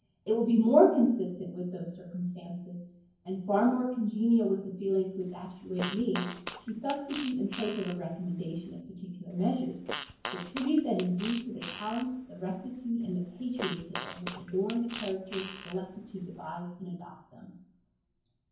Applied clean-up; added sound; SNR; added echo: none; Fart; 12 dB; reverberation time 0.9 s.